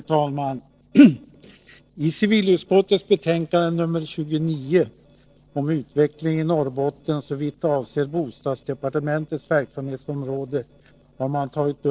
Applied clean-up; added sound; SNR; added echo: neural separator model SepFormer DNS4.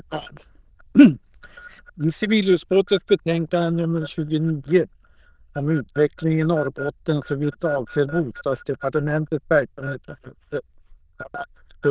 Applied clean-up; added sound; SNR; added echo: neural diffusion model UNIVERSE++.